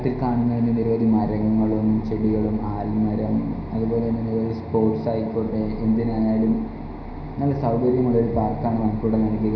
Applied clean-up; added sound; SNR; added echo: none; Growling; 16 dB; reverberation time 0.4 s.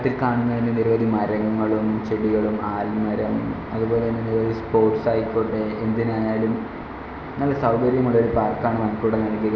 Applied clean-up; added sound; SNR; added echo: none; none; none; none.